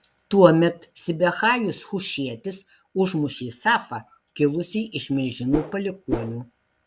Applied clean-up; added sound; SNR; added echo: none; Whoosh, swoosh, swish; 6 dB; none.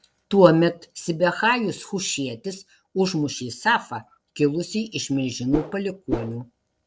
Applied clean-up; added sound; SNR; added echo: neural separator model SepFormer DNS4.